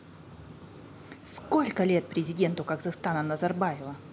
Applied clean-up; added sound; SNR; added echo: none; none; none; none.